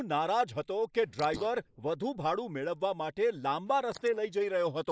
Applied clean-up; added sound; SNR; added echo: neural mask model Resemble Enhance denoiser.